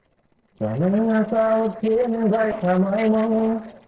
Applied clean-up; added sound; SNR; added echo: neural separator model SepFormer DNS4.